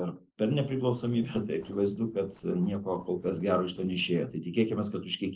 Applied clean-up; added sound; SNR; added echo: neural separator model SepFormer DNS4.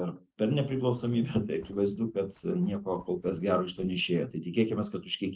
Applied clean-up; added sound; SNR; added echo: neural mask model RNNoise.